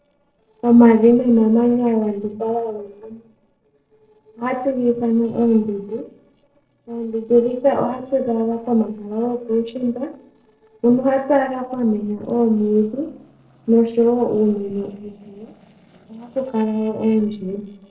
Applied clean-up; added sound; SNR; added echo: neural separator model SepFormer DNS4.